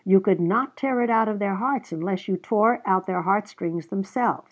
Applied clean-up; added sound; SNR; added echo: none; none; none; none.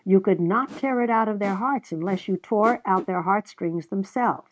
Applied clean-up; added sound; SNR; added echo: neural mask model RNNoise.